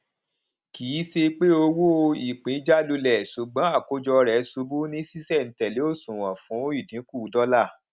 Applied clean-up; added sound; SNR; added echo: none; none; none; none.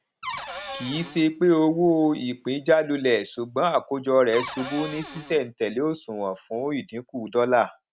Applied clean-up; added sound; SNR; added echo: none; Cupboard open or close / Door; 12 dB; none.